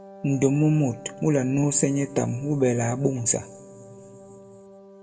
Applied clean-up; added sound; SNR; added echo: none; Wind instrument, woodwind instrument; 19 dB; reverberation time 1.5 s.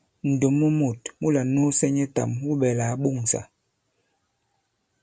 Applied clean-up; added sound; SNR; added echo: none; none; none; none.